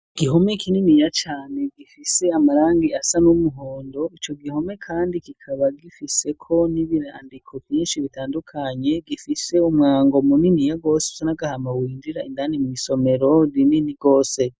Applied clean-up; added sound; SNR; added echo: none; none; none; none.